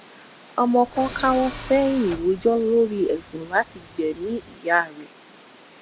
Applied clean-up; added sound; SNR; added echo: none; Tools; 17 dB; none.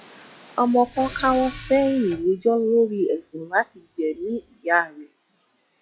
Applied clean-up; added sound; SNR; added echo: classical method log-MMSE.